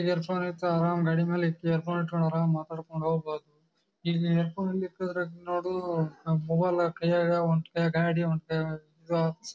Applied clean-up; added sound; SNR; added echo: none; none; none; none.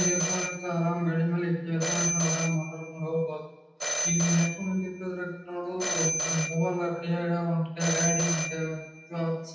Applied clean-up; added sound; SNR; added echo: none; Telephone; 4 dB; reverberation time 0.9 s.